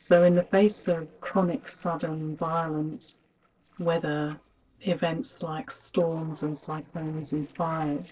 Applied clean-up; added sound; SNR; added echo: neural separator model SepFormer DNS4.